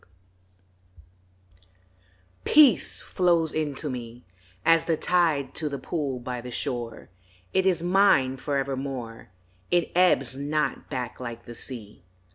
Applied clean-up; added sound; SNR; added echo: none; none; none; none.